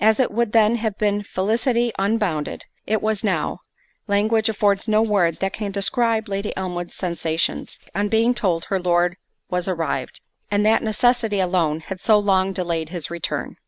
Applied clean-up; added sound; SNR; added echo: none; Rattle (instrument); 19 dB; none.